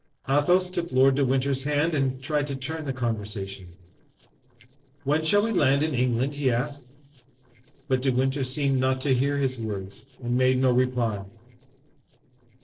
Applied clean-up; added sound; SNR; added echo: neural separator model SepFormer DNS4.